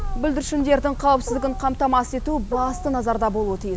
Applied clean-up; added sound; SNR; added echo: none; Wild animals; 7 dB; none.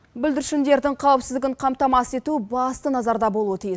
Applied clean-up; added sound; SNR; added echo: none; none; none; none.